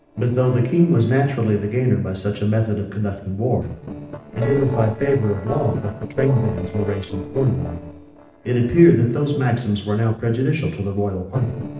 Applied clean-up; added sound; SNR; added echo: neural separator model SepFormer DNS4.